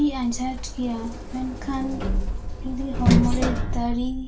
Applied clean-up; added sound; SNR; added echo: none; Sliding door; -3 dB; reverberation time 0.2 s.